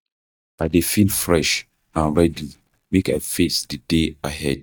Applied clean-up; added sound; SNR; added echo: neural mask model DeepFilterNet 3.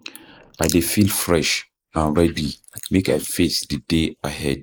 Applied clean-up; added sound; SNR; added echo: neural mask model Resemble Enhance denoiser.